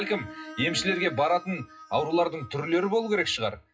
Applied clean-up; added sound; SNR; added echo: classical method WPE with log-MMSE.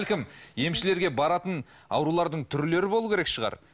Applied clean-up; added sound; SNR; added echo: none; none; none; none.